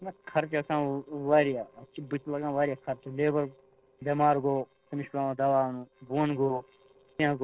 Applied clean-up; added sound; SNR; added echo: neural separator model SepFormer DNS4.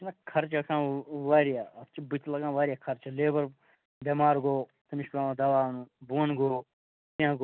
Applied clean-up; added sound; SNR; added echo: none; none; none; none.